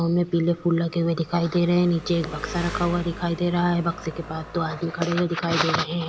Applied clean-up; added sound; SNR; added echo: none; Engine; 16 dB; none.